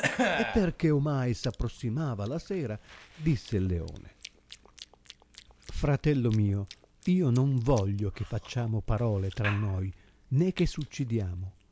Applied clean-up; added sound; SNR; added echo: none; Chewing, mastication / Cough; 11 dB; none.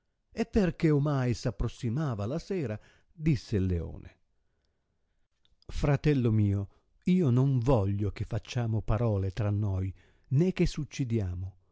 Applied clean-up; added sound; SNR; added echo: none; none; none; none.